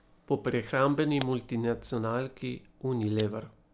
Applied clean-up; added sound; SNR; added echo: none; Camera; 20 dB; none.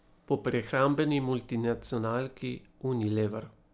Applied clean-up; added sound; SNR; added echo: none; none; none; none.